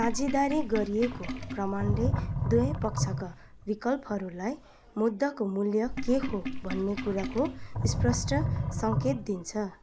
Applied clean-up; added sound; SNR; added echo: none; Sink (filling or washing); 2 dB; none.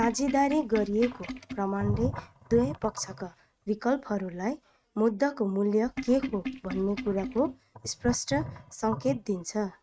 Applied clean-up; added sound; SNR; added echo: neural mask model RNNoise.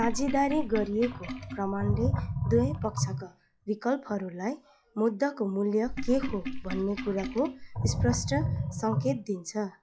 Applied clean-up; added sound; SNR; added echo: classical method log-MMSE.